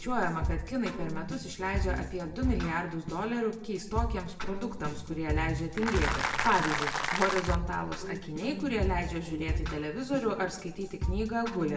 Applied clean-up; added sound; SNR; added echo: none; Applause; 1 dB; reverberation time 0.6 s.